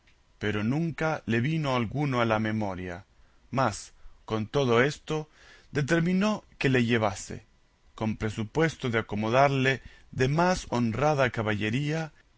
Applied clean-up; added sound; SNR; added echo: none; none; none; none.